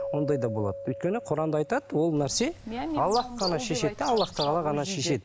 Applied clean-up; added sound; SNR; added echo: none; Bird + Keyboard (musical); 11 dB; none.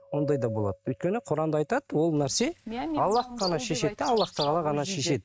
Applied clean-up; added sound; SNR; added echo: neural mask model RNNoise.